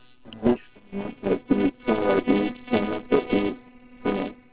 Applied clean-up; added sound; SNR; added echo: neural separator model SepFormer WHAMR!.